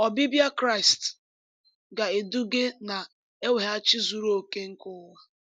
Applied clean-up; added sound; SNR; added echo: none; none; none; none.